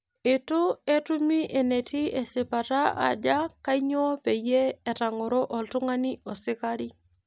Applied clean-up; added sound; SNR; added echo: none; none; none; none.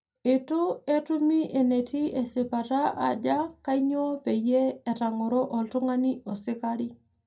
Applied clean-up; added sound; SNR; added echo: none; none; none; reverberation time 0.3 s.